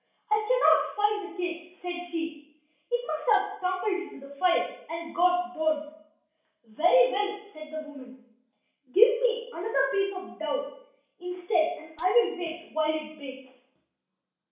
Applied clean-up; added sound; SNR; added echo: none; Tambourine; 15 dB; reverberation time 0.6 s.